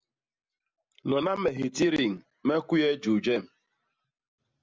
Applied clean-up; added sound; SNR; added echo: none; none; none; none.